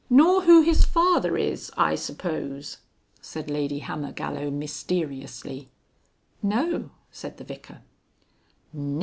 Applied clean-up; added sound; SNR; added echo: none; none; none; none.